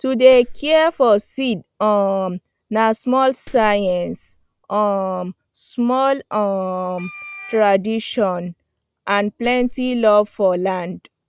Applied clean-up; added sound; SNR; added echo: none; Wind instrument, woodwind instrument + Clapping; 19 dB; none.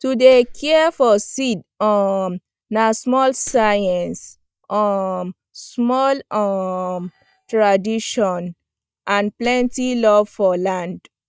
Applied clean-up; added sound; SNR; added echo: neural mask model DeepFilterNet 3.